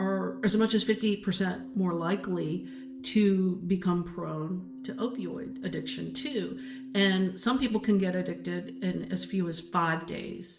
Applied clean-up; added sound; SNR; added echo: none; Keyboard (musical); 13 dB; reverberation time 0.5 s.